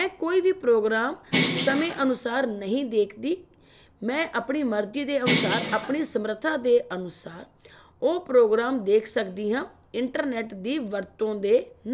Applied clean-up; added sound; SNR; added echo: none; Bell; 0 dB; none.